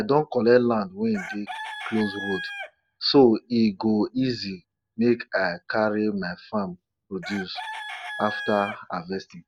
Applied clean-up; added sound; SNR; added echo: none; Chicken, rooster; 14 dB; none.